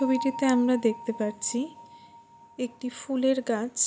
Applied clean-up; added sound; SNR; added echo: none; Bell; 15 dB; none.